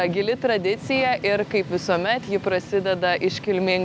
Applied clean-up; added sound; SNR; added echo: none; Drum; 17 dB; none.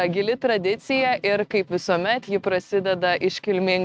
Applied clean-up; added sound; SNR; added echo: neural mask model RNNoise.